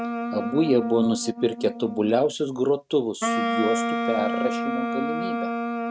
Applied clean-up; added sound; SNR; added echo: neural mask model RNNoise.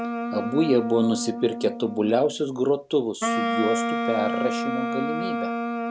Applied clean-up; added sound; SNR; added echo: none; Wind instrument, woodwind instrument; 3 dB; none.